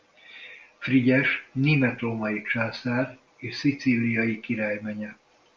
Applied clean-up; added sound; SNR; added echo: none; none; none; none.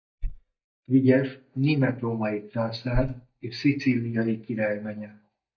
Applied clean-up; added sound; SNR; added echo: neural mask model DeepFilterNet 3.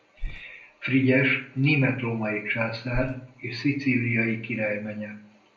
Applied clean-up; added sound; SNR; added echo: none; Bird; 16 dB; reverberation time 0.5 s.